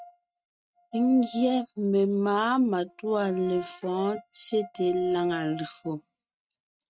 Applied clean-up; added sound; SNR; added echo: neural mask model RNNoise.